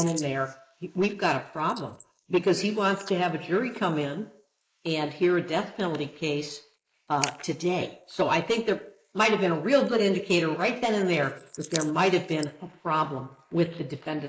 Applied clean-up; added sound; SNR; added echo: neural mask model Resemble Enhance denoiser.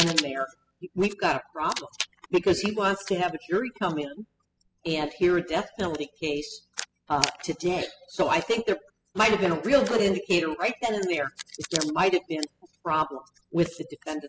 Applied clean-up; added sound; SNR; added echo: classical method spectral subtraction.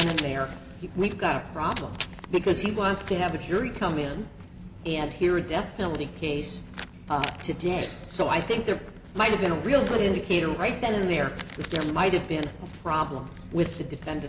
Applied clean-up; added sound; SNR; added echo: none; Writing; 12 dB; none.